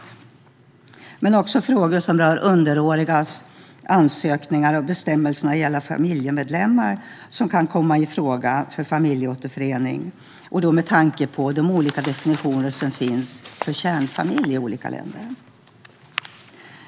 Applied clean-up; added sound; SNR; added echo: none; none; none; none.